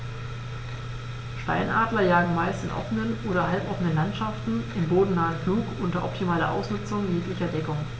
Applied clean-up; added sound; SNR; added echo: none; none; none; none.